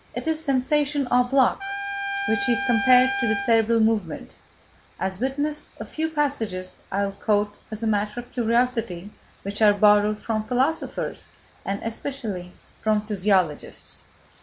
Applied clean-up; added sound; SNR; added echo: none; Trumpet; 6 dB; none.